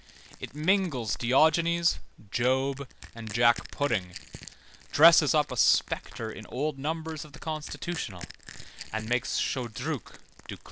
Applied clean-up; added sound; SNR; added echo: none; Crushing; 19 dB; none.